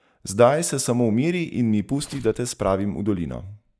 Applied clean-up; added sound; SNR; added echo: neural mask model DeepFilterNet 3.